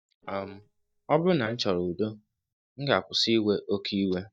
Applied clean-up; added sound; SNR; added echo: neural mask model DeepFilterNet 3.